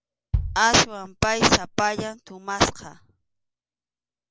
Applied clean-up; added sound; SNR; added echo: none; Bass drum; 8 dB; none.